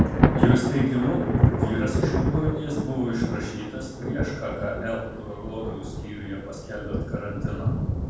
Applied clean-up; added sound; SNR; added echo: none; Thunder; -3 dB; reverberation time 1.2 s.